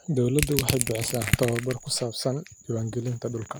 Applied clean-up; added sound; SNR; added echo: none; Crushing; 2 dB; none.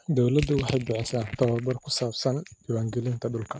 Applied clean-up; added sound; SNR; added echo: neural mask model RNNoise.